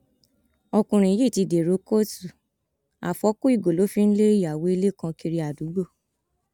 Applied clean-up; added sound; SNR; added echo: none; none; none; none.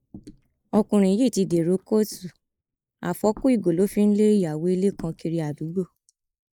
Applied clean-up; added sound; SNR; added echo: neural mask model Resemble Enhance denoiser.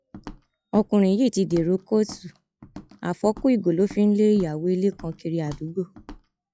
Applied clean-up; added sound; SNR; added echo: classical method log-MMSE.